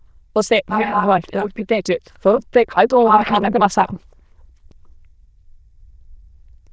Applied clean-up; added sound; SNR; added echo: neural diffusion model UNIVERSE++.